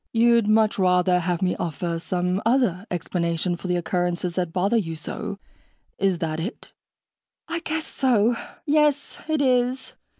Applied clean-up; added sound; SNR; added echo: none; none; none; none.